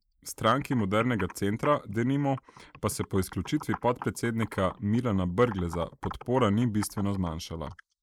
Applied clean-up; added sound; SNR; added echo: neural mask model Resemble Enhance denoiser.